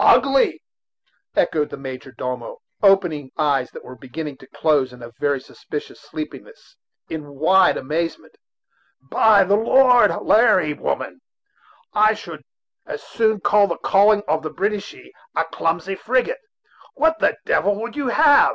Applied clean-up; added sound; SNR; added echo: none; none; none; none.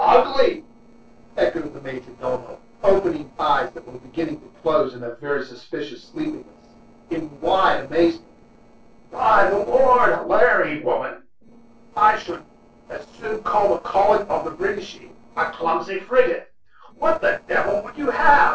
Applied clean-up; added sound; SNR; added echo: neural separator model SepFormer DNS4.